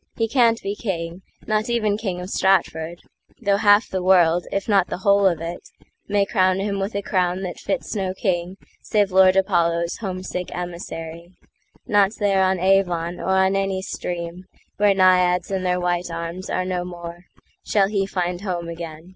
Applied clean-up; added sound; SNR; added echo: none; none; none; none.